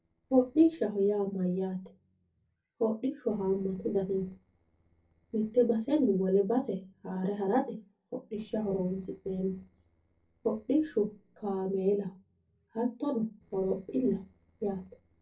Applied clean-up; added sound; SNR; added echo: neural separator model SepFormer DNS4.